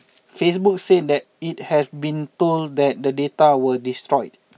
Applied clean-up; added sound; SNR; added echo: none; none; none; none.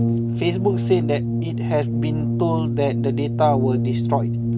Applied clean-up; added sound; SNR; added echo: none; Brass instrument; -2 dB; none.